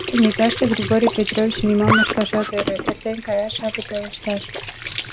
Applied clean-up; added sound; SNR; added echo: none; Squeak / Trickle, dribble / Sink (filling or washing); 5 dB; none.